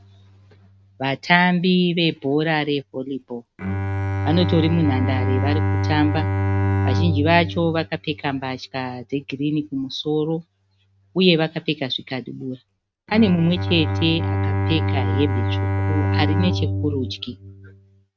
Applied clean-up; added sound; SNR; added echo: neural mask model RNNoise.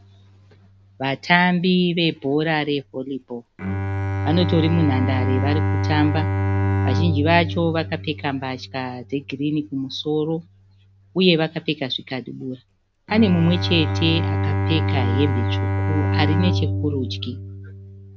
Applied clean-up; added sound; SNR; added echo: none; Bowed string instrument; 1 dB; none.